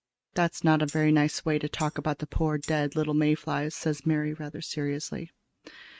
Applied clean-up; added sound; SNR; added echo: neural mask model RNNoise.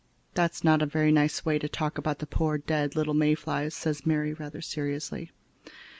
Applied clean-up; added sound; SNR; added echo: none; none; none; none.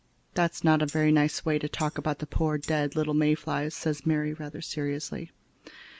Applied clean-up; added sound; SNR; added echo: none; Tambourine; 20 dB; none.